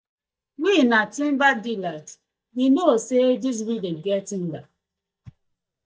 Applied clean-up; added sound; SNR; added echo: neural mask model DeepFilterNet 3.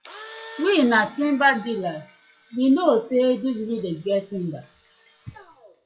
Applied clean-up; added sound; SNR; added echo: classical method WPE with log-MMSE.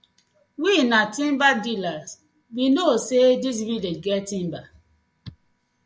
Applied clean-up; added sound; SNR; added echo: none; none; none; none.